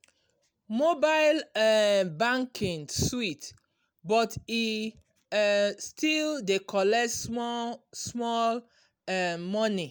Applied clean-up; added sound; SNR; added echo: none; none; none; none.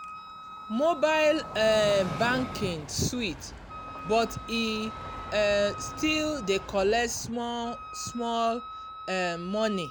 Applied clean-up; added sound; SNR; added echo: none; Train + Wind instrument, woodwind instrument; 11 dB; none.